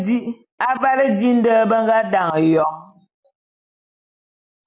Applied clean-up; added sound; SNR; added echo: none; none; none; none.